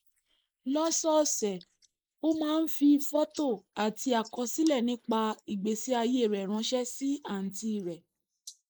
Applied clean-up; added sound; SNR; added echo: neural mask model Resemble Enhance denoiser.